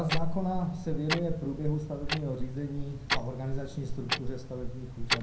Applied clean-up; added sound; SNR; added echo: none; Clock; -1 dB; reverberation time 0.5 s.